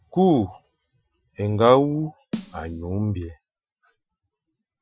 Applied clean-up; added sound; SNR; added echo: classical method Wiener filter.